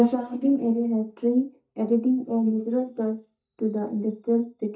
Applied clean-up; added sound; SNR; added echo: neural mask model DeepFilterNet 3.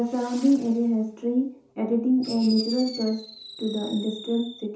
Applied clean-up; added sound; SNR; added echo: none; Fireworks; 16 dB; reverberation time 0.6 s.